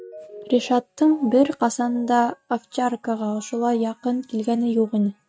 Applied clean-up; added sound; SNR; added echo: neural mask model RNNoise.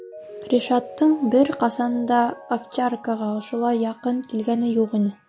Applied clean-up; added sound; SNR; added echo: none; Mallet percussion; 18 dB; none.